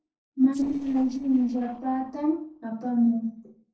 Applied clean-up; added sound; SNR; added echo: neural separator model SepFormer DNS4.